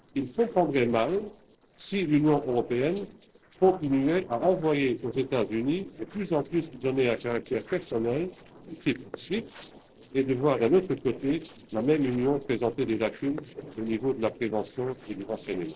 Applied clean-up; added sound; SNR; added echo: neural separator model SepFormer DNS4.